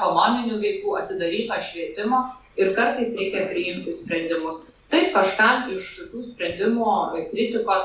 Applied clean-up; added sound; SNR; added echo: none; none; none; none.